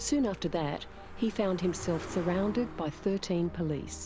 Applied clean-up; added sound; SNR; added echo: none; Car passing by; 15 dB; none.